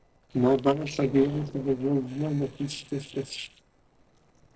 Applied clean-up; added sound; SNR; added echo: neural separator model SepFormer DNS4.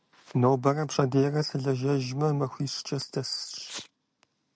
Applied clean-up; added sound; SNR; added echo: none; none; none; none.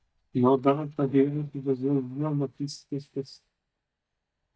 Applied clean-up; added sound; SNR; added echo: neural mask model DeepFilterNet 3.